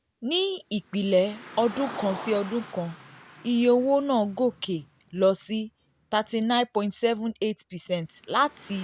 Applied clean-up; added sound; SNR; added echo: none; Car; 19 dB; none.